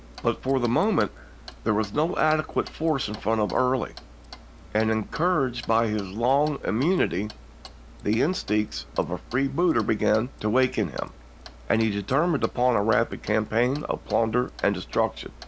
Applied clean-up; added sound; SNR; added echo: none; Clock; 19 dB; none.